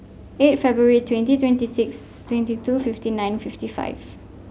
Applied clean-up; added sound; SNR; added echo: none; none; none; none.